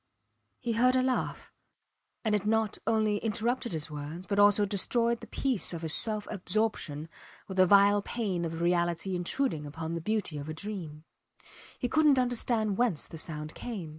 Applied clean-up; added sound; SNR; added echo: neural mask model Resemble Enhance denoiser.